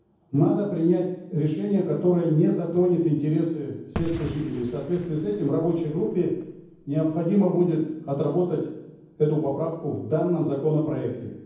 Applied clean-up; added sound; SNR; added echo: none; Fireworks; 15 dB; reverberation time 0.9 s.